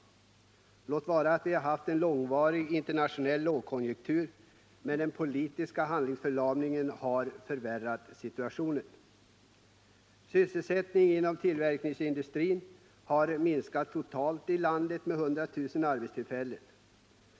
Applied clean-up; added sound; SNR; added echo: none; none; none; none.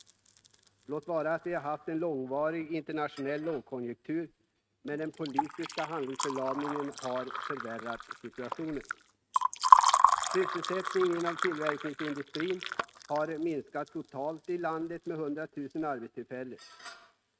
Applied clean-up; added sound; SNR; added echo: neural mask model RNNoise.